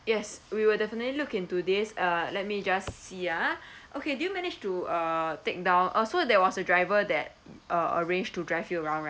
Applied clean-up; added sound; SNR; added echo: none; none; none; none.